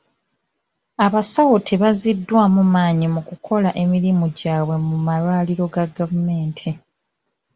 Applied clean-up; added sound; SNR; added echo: none; none; none; none.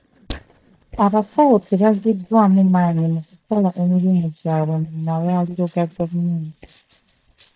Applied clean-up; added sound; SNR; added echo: neural mask model DeepFilterNet 3.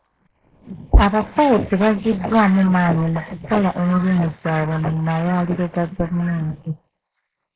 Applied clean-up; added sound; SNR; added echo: neural mask model Resemble Enhance denoiser.